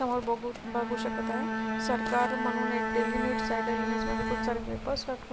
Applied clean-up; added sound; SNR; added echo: none; Bowed string instrument; 0 dB; none.